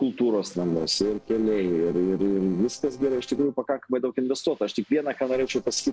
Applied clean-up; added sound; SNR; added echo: neural separator model SepFormer DNS4.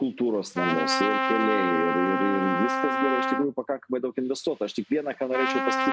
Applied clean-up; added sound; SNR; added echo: neural mask model RNNoise.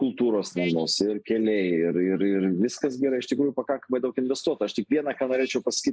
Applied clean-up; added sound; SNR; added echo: neural mask model Resemble Enhance denoiser.